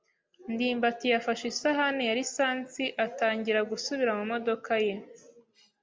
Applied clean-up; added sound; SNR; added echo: none; none; none; none.